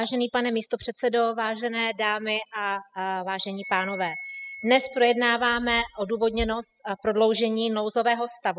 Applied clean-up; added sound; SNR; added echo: classical method spectral subtraction.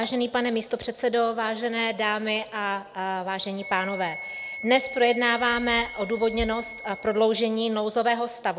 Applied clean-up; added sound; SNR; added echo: none; Wind instrument, woodwind instrument; 16 dB; none.